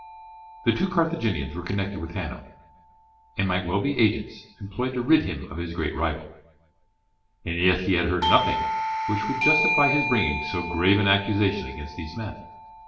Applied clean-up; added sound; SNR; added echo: none; Doorbell; 6 dB; reverberation time 0.8 s.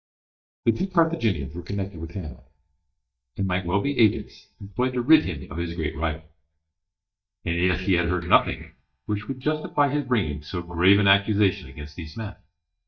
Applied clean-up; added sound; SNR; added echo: neural mask model DeepFilterNet 3.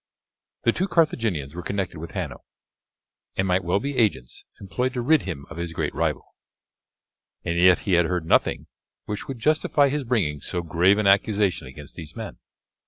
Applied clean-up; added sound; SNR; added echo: none; none; none; none.